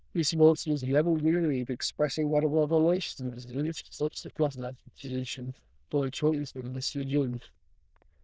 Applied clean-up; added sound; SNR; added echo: neural diffusion model UNIVERSE++.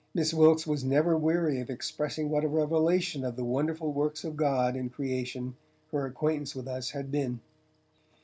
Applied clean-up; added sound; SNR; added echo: none; none; none; none.